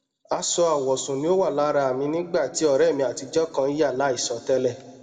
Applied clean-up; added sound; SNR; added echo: none; none; none; reverberation time 1.5 s.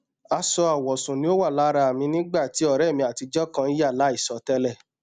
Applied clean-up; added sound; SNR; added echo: none; none; none; none.